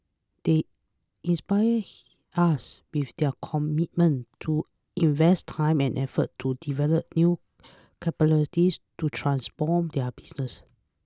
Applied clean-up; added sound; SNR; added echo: none; none; none; none.